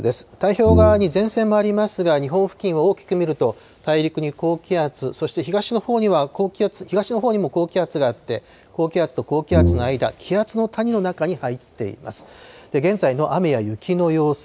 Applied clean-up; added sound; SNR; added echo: none; Brass instrument; 0 dB; none.